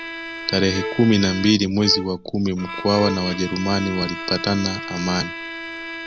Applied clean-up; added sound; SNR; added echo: none; Bowed string instrument + Bowed string instrument; 10 dB; none.